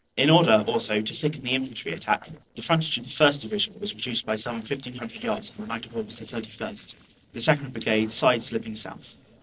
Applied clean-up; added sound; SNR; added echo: neural separator model SepFormer DNS4.